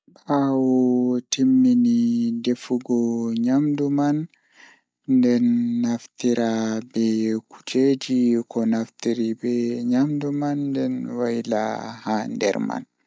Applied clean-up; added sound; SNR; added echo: none; none; none; none.